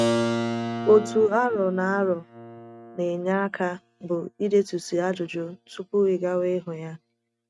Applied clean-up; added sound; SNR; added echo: neural mask model RNNoise.